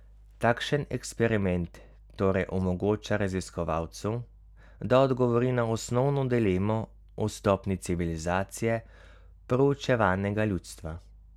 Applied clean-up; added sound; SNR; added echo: none; none; none; none.